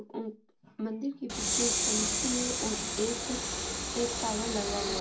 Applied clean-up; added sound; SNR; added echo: none; Train; -4 dB; reverberation time 0.2 s.